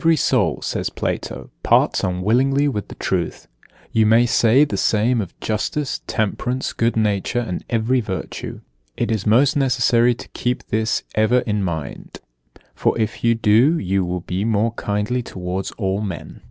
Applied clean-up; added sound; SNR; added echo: none; none; none; none.